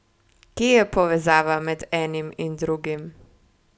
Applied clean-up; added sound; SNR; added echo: none; none; none; none.